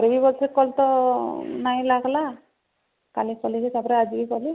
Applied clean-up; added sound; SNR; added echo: none; none; none; none.